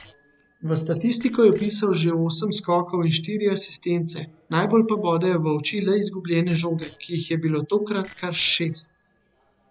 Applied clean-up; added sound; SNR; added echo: none; Bicycle bell; 19 dB; none.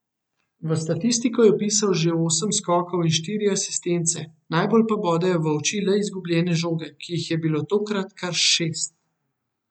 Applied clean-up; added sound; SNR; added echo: none; none; none; none.